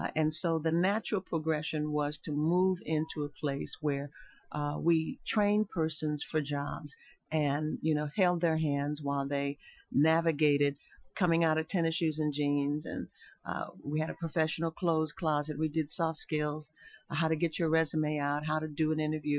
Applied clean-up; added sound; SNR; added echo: classical method Wiener filter.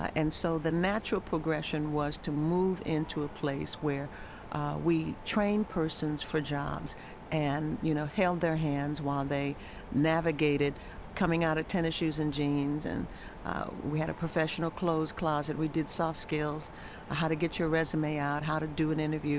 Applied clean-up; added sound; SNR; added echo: none; Mechanisms; 14 dB; none.